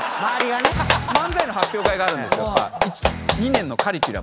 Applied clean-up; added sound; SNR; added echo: none; Clapping; 1 dB; none.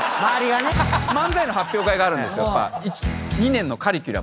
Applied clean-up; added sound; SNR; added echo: none; none; none; none.